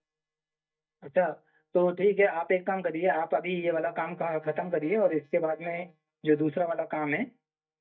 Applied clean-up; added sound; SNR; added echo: neural mask model DeepFilterNet 3.